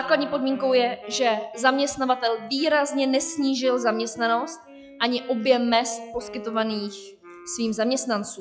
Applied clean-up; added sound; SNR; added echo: classical method log-MMSE.